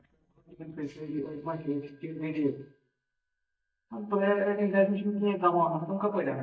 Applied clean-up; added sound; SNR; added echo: neural mask model DeepFilterNet 3.